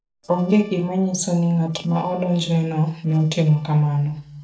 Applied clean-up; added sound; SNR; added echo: neural separator model SepFormer DNS4.